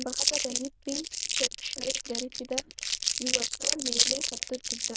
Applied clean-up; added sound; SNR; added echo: neural diffusion model UNIVERSE++.